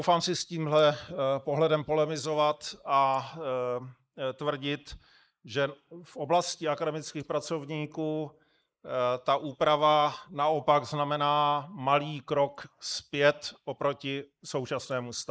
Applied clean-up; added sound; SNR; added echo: neural mask model Resemble Enhance denoiser.